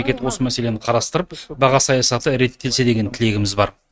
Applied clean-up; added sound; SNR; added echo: neural mask model RNNoise.